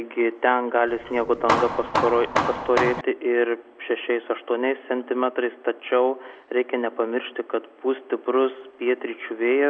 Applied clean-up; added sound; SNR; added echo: none; Hammer; 2 dB; none.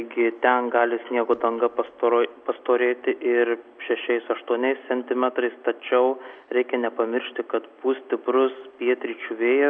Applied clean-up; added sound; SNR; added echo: none; none; none; none.